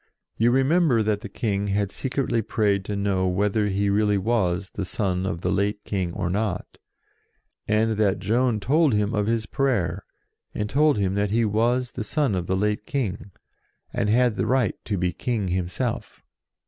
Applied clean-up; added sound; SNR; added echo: none; none; none; none.